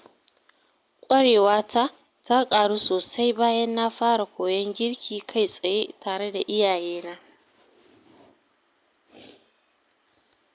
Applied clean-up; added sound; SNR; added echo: none; none; none; none.